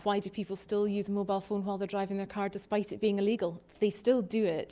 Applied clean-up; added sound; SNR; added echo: none; none; none; none.